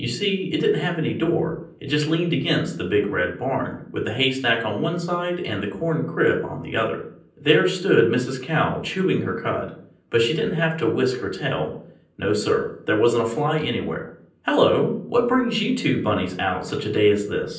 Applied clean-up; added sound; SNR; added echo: none; none; none; reverberation time 0.6 s.